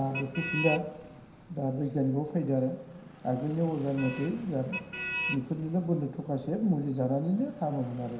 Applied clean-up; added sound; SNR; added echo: none; Motor vehicle (road); 10 dB; reverberation time 0.9 s.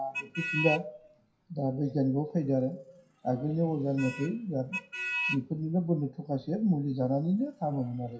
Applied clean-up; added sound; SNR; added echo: classical method WPE with log-MMSE.